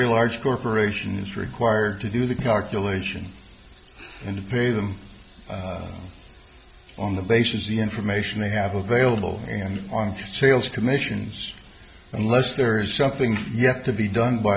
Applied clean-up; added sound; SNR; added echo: none; none; none; none.